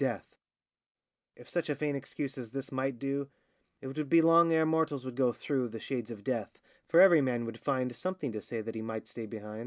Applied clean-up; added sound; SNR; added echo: none; none; none; none.